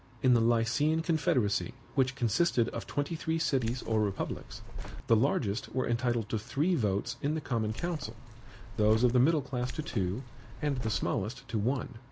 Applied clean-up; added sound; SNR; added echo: none; Keys jangling; 9 dB; none.